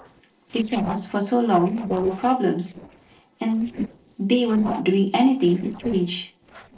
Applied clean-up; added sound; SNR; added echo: neural separator model SepFormer DNS4.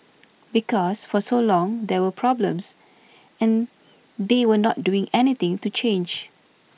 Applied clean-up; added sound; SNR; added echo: none; none; none; none.